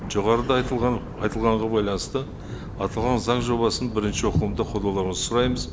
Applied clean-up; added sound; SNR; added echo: none; Thunder; 9 dB; none.